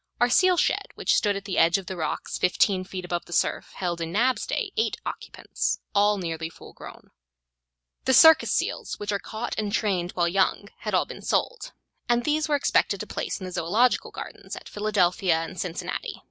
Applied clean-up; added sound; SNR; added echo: none; none; none; none.